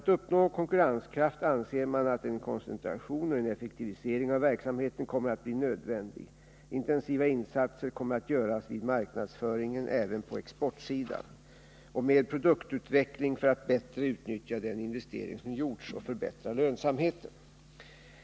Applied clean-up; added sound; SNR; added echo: none; none; none; none.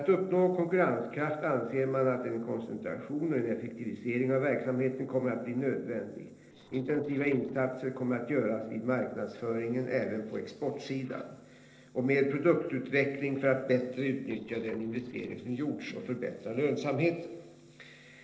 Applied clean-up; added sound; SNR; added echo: neural separator model SepFormer DNS4.